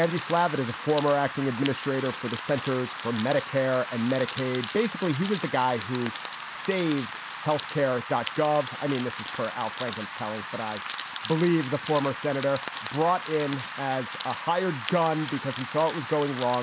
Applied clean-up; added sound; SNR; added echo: none; Rain + Crackle; 7 dB; none.